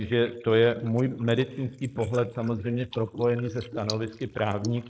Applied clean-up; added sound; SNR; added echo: neural mask model Resemble Enhance denoiser.